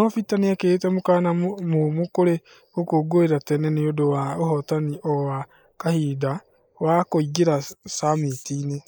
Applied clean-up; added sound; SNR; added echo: neural mask model Resemble Enhance denoiser.